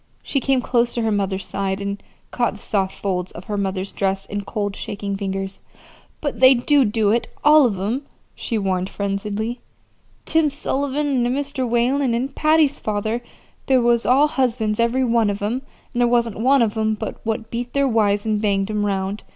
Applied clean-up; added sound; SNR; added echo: none; none; none; none.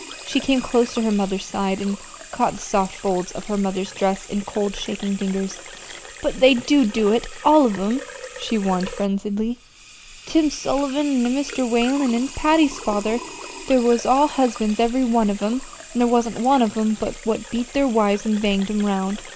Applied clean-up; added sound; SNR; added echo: none; Sink (filling or washing) / Water tap, faucet; 16 dB; none.